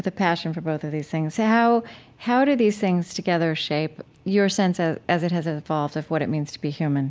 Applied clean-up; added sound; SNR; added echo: none; none; none; none.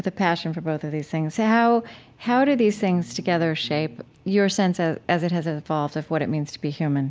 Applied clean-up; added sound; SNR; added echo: none; Bass guitar; 20 dB; none.